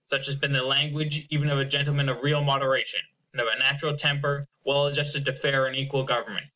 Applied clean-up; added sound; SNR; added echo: none; none; none; none.